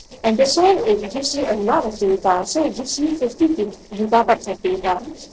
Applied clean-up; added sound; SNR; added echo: neural separator model SepFormer DNS4.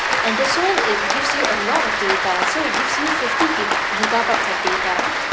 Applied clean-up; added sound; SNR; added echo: none; Applause; -4 dB; none.